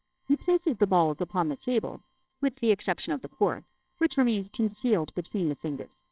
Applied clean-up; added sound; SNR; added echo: neural separator model SepFormer WHAMR!.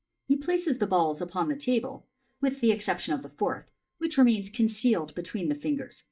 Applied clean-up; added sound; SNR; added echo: neural mask model DeepFilterNet 3.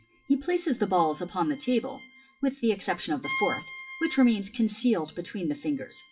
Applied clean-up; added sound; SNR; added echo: classical method WPE with log-MMSE.